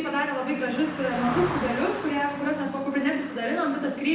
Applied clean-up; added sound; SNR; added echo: none; Car passing by; 10 dB; reverberation time 0.9 s.